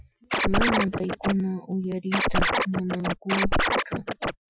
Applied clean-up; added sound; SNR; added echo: classical method Wiener filter.